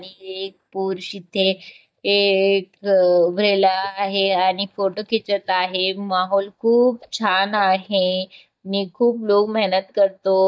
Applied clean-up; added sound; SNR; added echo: neural mask model DeepFilterNet 3.